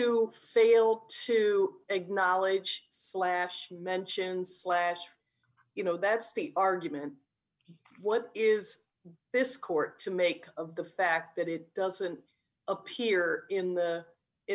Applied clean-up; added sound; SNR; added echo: none; none; none; none.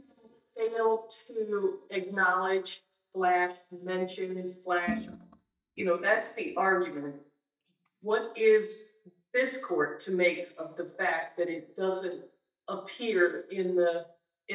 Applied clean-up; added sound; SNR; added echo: neural mask model DeepFilterNet 3.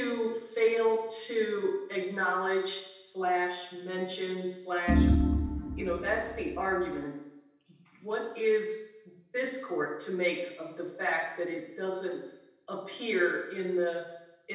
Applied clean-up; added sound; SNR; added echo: none; Organ; -4 dB; reverberation time 0.9 s.